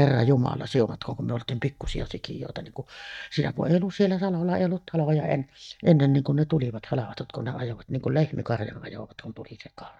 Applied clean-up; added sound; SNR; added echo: neural mask model DeepFilterNet 3.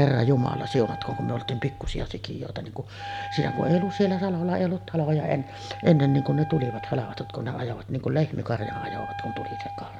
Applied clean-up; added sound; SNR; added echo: none; Wind instrument, woodwind instrument; 12 dB; none.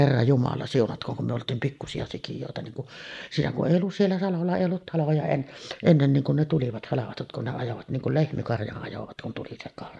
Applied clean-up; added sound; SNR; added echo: neural mask model Resemble Enhance denoiser.